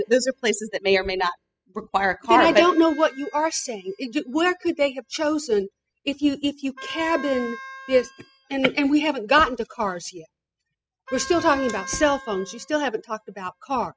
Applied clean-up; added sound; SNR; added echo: classical method spectral subtraction.